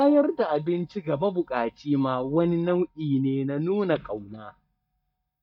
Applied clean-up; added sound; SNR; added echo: neural mask model DeepFilterNet 3.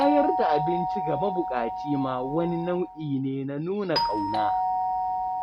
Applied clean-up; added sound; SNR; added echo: none; Doorbell; 1 dB; none.